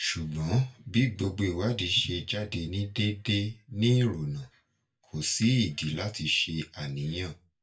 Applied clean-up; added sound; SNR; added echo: none; none; none; reverberation time 0.2 s.